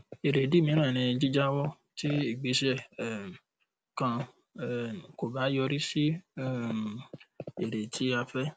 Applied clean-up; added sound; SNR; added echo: none; none; none; none.